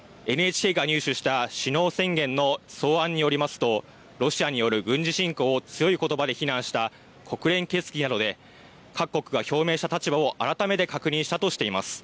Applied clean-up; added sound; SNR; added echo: none; none; none; none.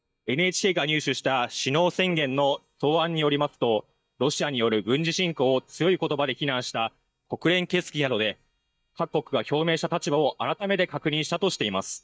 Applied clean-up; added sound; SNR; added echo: neural mask model DeepFilterNet 3.